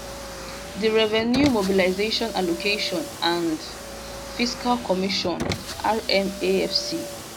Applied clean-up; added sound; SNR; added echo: none; Car; 9 dB; none.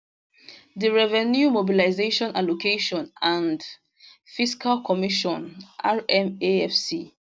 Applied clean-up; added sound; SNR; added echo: none; none; none; none.